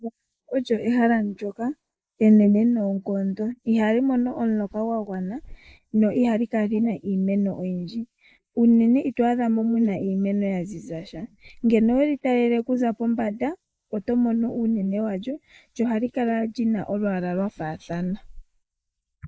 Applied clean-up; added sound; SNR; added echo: neural mask model Resemble Enhance denoiser.